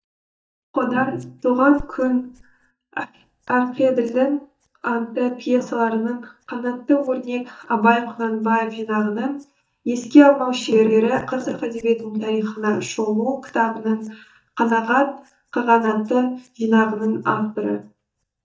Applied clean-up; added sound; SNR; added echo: neural mask model DeepFilterNet 3.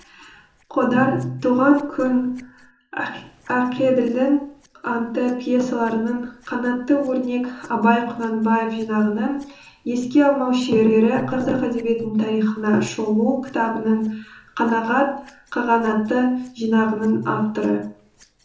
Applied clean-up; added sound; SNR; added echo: neural separator model SepFormer DNS4.